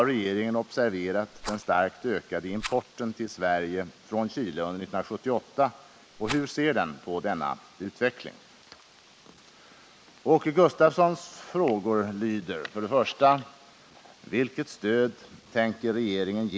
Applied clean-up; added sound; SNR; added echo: neural mask model Resemble Enhance denoiser.